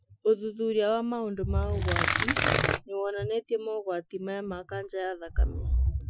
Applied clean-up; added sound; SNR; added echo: classical method Wiener filter.